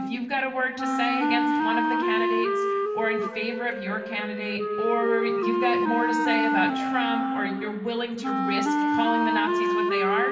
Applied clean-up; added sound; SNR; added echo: none; Wind instrument, woodwind instrument; -3 dB; reverberation time 2.7 s.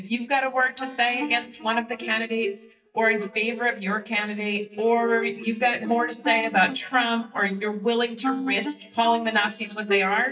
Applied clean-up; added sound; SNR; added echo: neural mask model DeepFilterNet 3.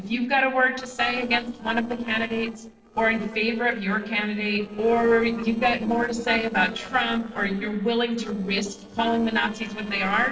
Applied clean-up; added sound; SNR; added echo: neural separator model SepFormer DNS4.